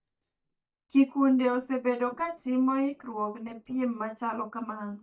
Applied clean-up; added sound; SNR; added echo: neural mask model DeepFilterNet 3.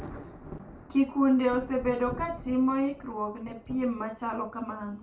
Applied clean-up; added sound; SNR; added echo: none; Thunder; 15 dB; reverberation time 0.3 s.